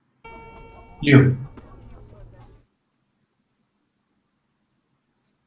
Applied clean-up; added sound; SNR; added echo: none; Keyboard (musical); 18 dB; none.